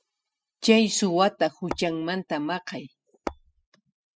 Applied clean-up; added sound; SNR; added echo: classical method spectral subtraction.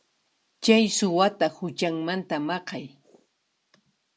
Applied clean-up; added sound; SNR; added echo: none; none; none; none.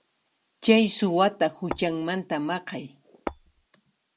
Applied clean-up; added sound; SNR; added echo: none; Tap / Hammer; 10 dB; none.